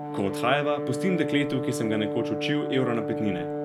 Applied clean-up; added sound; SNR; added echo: none; Brass instrument; 3 dB; none.